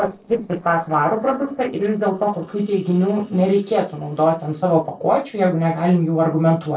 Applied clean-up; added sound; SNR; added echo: neural separator model SepFormer DNS4.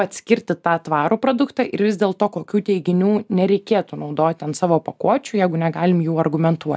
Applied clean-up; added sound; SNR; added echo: none; none; none; none.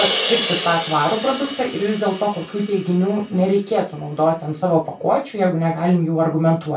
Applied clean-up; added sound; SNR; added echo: none; Crash cymbal; 9 dB; reverberation time 0.2 s.